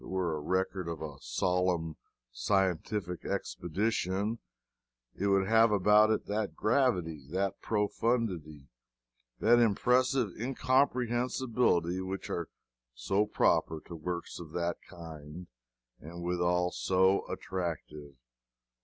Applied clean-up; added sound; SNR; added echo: none; none; none; none.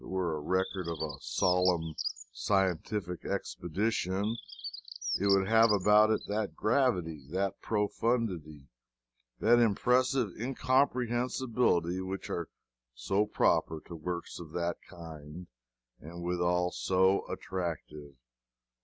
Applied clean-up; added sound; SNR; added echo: none; Bird; 11 dB; none.